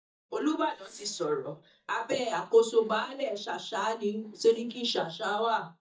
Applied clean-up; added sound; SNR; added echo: neural mask model DeepFilterNet 3.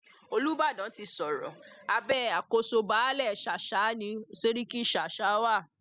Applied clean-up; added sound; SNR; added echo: none; none; none; none.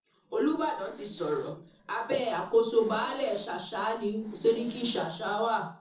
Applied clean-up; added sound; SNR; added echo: neural separator model SepFormer DNS4.